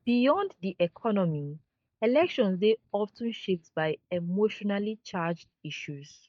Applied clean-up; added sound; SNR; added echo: neural mask model DeepFilterNet 3.